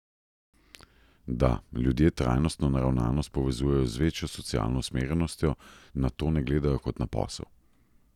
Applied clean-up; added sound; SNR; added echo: none; none; none; none.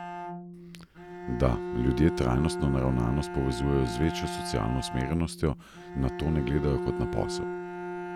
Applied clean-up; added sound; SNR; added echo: none; Bowed string instrument; 6 dB; none.